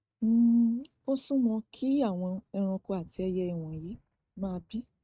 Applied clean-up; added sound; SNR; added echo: neural mask model RNNoise.